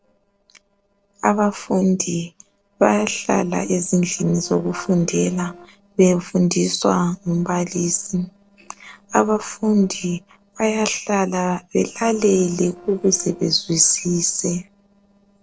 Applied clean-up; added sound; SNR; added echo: neural separator model SepFormer DNS4.